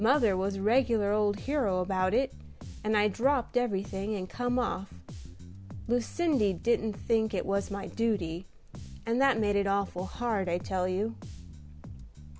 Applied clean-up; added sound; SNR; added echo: none; Bass guitar; 14 dB; none.